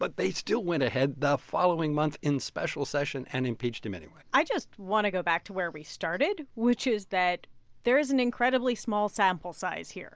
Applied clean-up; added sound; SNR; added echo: none; none; none; none.